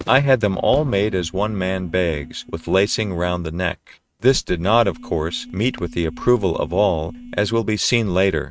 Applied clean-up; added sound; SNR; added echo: neural mask model RNNoise.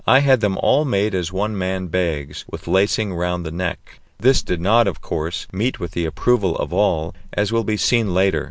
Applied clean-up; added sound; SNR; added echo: none; none; none; none.